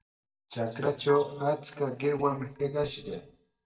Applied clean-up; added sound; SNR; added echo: neural mask model DeepFilterNet 3.